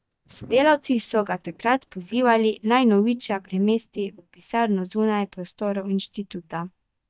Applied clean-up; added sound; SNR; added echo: neural mask model DeepFilterNet 3.